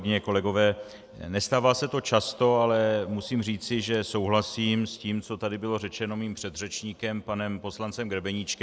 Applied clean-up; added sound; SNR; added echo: none; none; none; none.